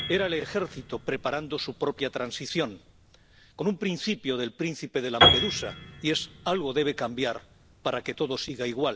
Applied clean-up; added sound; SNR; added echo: none; Piano; 2 dB; none.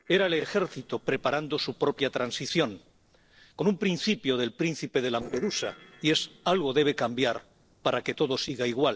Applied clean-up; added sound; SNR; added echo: neural separator model SepFormer DNS4.